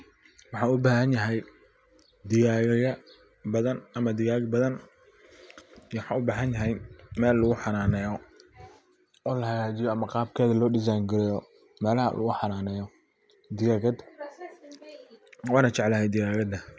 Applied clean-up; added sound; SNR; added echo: none; none; none; none.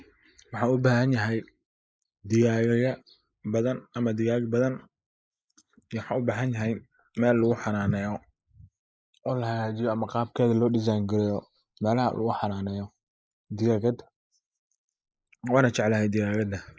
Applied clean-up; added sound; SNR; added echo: neural mask model Resemble Enhance denoiser.